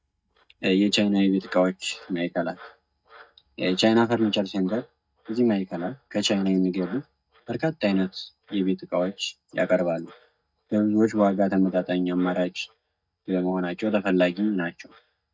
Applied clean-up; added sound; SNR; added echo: neural mask model DeepFilterNet 3.